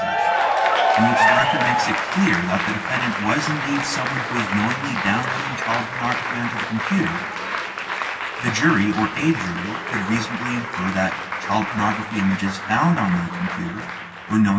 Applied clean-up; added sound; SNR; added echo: none; Applause / Cheering; 1 dB; reverberation time 2.2 s.